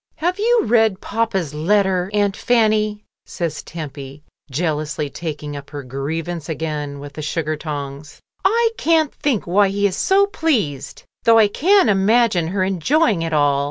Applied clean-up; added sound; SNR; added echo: none; none; none; none.